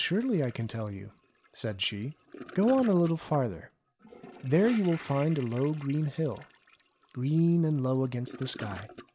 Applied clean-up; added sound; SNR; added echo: none; Toilet flush / Gurgling; 20 dB; none.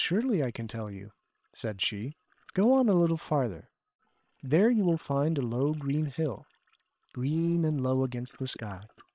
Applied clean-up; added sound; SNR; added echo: neural separator model SepFormer WHAM!.